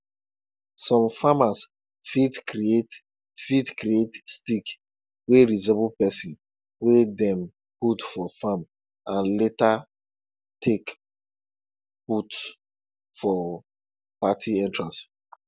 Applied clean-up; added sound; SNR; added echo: none; none; none; none.